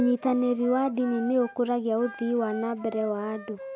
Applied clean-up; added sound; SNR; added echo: none; Wind instrument, woodwind instrument; 16 dB; none.